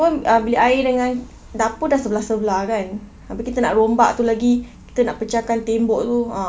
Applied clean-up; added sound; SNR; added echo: none; none; none; none.